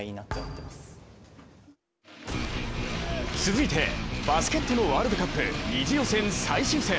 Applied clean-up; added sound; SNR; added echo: none; Thump, thud; 14 dB; none.